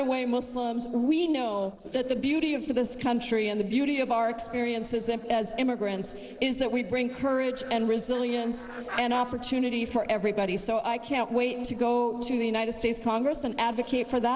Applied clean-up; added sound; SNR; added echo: neural separator model SepFormer DNS4.